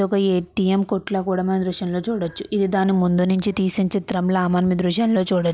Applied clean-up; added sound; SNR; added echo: none; none; none; none.